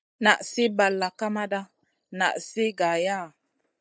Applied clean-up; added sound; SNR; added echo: neural mask model DeepFilterNet 3.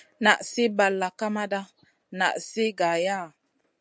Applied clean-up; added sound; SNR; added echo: none; none; none; none.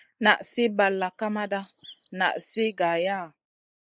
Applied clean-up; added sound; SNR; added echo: neural mask model Resemble Enhance denoiser.